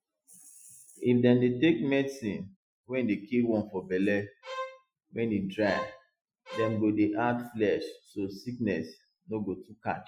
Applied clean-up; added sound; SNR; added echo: classical method Wiener filter.